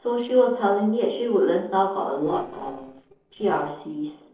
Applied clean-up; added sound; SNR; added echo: neural separator model SepFormer DNS4.